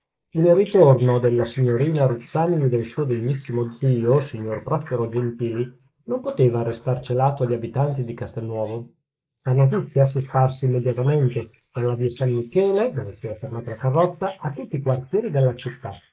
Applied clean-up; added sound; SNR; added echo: neural mask model Resemble Enhance denoiser.